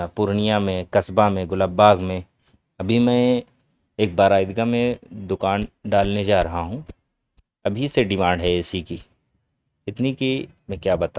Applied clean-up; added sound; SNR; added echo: neural mask model RNNoise.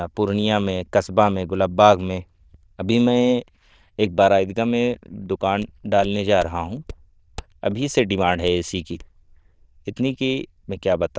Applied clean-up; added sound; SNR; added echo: neural diffusion model UNIVERSE++.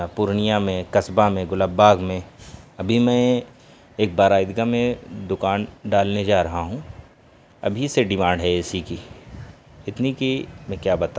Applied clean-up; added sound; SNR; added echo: none; none; none; none.